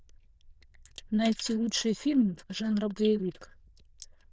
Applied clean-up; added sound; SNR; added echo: neural diffusion model UNIVERSE++.